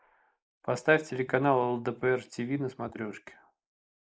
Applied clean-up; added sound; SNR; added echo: neural mask model Resemble Enhance denoiser.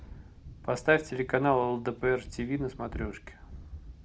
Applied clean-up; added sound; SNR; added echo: none; Thunder; 14 dB; none.